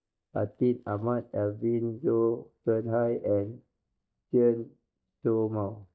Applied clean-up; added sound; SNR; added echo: neural mask model DeepFilterNet 3.